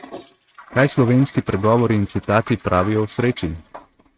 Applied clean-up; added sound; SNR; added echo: neural mask model RNNoise.